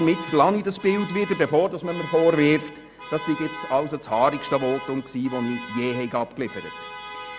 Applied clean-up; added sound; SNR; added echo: none; Alarm; 13 dB; none.